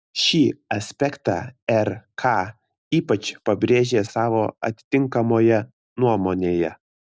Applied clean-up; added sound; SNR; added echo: none; none; none; none.